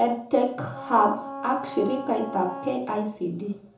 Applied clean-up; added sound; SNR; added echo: none; Wind instrument, woodwind instrument; 12 dB; reverberation time 0.6 s.